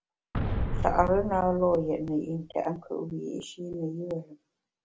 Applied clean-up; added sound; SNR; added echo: none; Boom; 3 dB; none.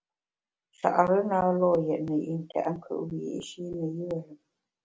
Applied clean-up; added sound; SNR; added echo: none; none; none; none.